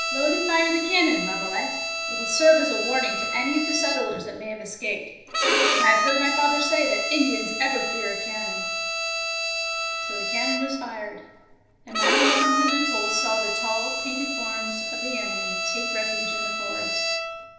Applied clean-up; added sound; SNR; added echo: none; Bowed string instrument; -1 dB; reverberation time 0.9 s.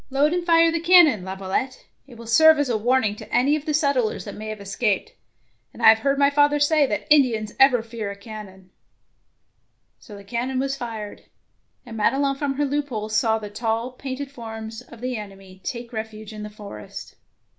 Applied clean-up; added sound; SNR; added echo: none; none; none; none.